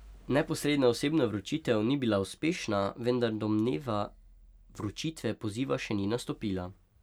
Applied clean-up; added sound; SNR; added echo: none; none; none; none.